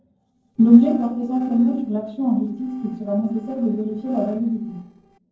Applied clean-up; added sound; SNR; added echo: neural separator model SepFormer DNS4.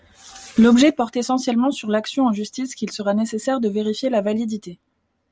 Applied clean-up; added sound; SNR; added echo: none; none; none; none.